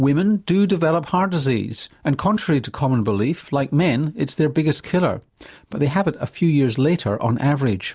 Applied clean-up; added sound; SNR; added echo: none; none; none; none.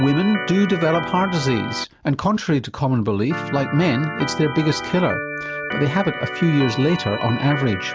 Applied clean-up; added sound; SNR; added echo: none; Organ; 9 dB; none.